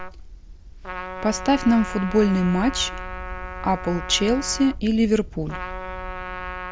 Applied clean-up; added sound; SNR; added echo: none; Trumpet; 11 dB; none.